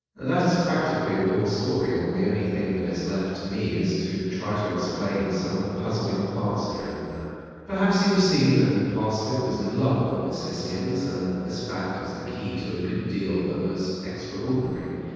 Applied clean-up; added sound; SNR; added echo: neural separator model SepFormer DNS4.